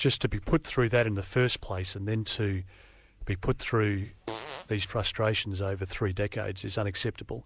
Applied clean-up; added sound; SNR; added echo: none; Fart; 13 dB; none.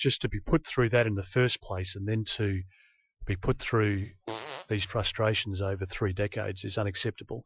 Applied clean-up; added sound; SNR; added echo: classical method Wiener filter.